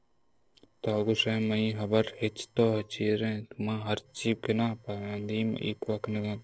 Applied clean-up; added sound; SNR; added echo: neural separator model SepFormer DNS4.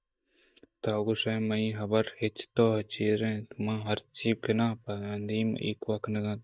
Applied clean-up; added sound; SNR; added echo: neural mask model DeepFilterNet 3.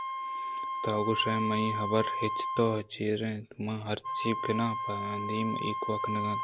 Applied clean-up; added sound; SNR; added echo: none; Wind instrument, woodwind instrument; 2 dB; none.